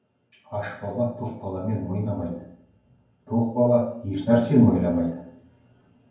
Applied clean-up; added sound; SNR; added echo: none; none; none; reverberation time 0.9 s.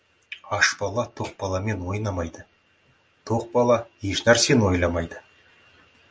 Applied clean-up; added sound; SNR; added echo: none; none; none; none.